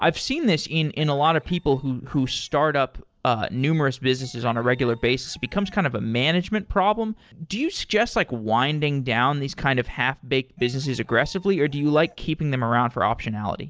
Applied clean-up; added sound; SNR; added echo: neural separator model SepFormer DNS4.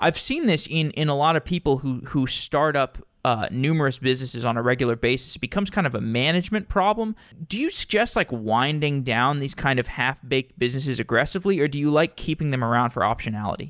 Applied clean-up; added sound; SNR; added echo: none; none; none; none.